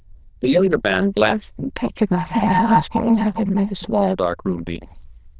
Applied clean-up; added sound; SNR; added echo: neural diffusion model UNIVERSE++.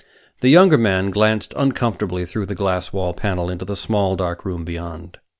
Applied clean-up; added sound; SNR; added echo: none; none; none; none.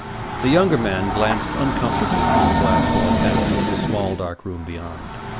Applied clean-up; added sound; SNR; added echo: none; Train; -2 dB; none.